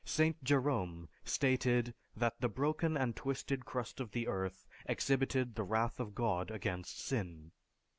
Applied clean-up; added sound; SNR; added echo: none; none; none; none.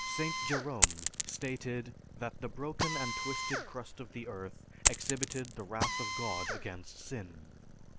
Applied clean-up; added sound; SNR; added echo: none; Coin (dropping) + Drill; -4 dB; none.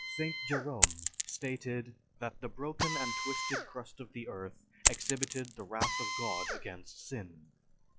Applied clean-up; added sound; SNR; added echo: classical method log-MMSE.